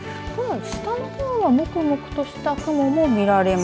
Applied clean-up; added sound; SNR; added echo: none; none; none; none.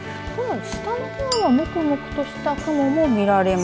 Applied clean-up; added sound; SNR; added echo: none; Chink, clink + Bowed string instrument; 14 dB; none.